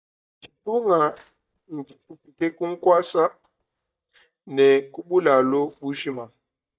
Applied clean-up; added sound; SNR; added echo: neural mask model DeepFilterNet 3.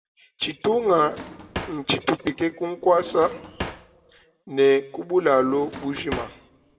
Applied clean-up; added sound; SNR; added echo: none; Drawer open or close; 13 dB; reverberation time 0.9 s.